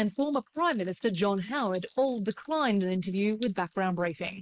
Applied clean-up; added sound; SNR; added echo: neural mask model Resemble Enhance denoiser.